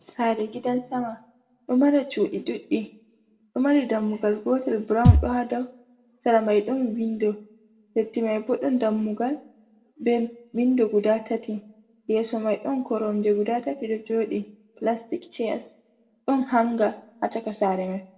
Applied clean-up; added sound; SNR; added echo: none; Thump, thud; -5 dB; reverberation time 0.5 s.